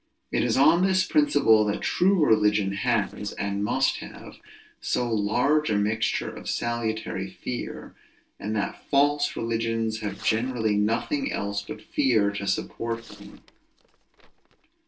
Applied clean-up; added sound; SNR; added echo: neural separator model SepFormer DNS4.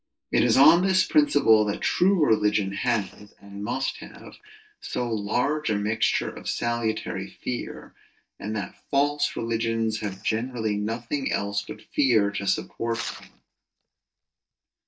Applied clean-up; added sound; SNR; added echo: neural mask model DeepFilterNet 3.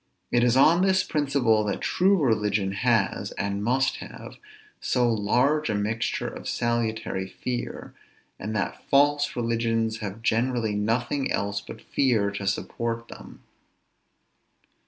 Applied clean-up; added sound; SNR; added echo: none; none; none; none.